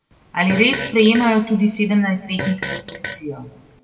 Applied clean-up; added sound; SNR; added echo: none; Fart; 12 dB; reverberation time 1.2 s.